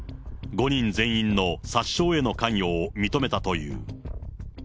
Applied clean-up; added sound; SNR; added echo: none; none; none; none.